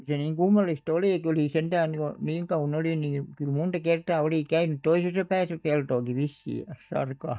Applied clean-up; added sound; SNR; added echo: neural mask model DeepFilterNet 3.